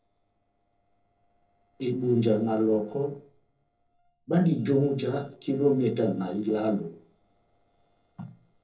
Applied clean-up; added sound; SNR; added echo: neural separator model SepFormer DNS4.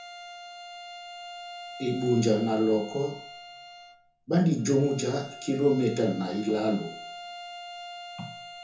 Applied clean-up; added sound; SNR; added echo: none; Bowed string instrument; 14 dB; reverberation time 0.6 s.